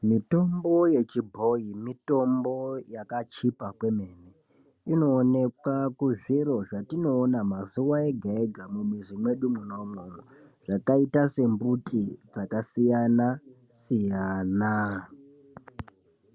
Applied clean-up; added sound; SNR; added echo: none; none; none; none.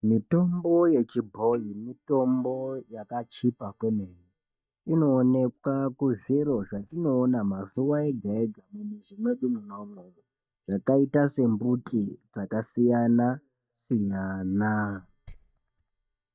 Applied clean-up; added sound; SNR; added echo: neural mask model DeepFilterNet 3.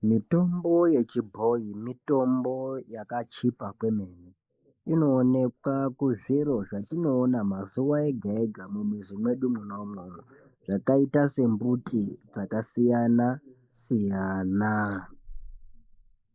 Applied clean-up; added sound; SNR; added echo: neural mask model Resemble Enhance denoiser.